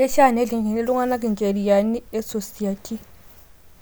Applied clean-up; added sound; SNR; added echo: none; none; none; none.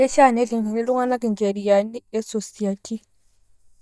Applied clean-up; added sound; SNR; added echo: neural mask model DeepFilterNet 3.